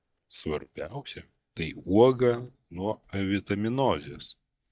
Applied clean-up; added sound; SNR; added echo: neural mask model DeepFilterNet 3.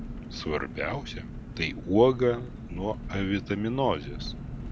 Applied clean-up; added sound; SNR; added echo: none; Engine; 10 dB; none.